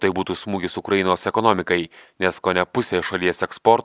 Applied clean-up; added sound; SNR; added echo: none; none; none; none.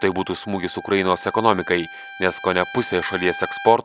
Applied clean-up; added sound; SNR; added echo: none; Trumpet; 15 dB; none.